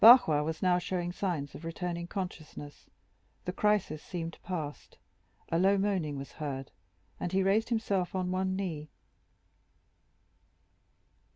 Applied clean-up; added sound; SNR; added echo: none; none; none; none.